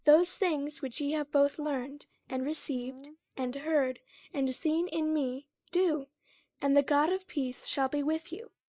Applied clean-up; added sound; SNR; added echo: neural mask model Resemble Enhance denoiser.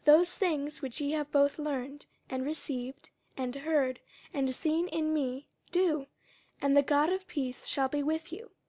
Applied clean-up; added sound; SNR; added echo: none; none; none; none.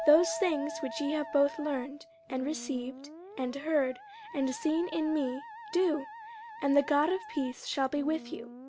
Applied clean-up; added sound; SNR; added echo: none; Musical instrument + Keyboard (musical); 12 dB; none.